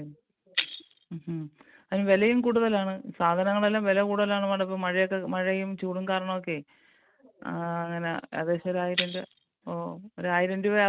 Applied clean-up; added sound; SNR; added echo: neural mask model RNNoise.